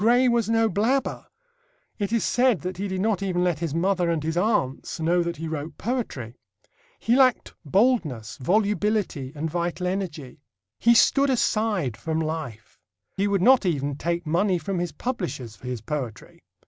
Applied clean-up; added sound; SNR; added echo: none; none; none; none.